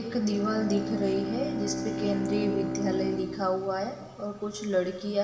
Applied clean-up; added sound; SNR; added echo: none; Bowed string instrument; 4 dB; reverberation time 2.0 s.